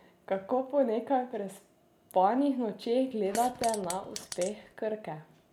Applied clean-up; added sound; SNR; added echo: none; Fart; 11 dB; none.